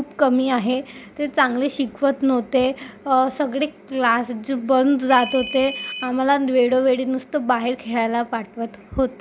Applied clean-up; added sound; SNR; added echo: none; Ringtone; 10 dB; none.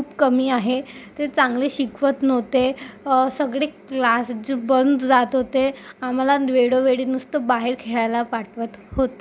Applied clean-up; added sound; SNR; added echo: none; none; none; none.